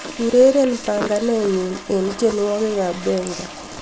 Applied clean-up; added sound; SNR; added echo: none; Toilet flush; 16 dB; none.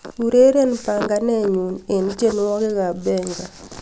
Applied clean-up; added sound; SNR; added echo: none; none; none; none.